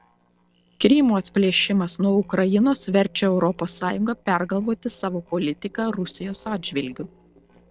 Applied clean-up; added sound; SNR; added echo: neural separator model SepFormer DNS4.